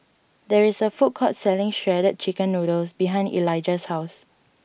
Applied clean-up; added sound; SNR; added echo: none; none; none; none.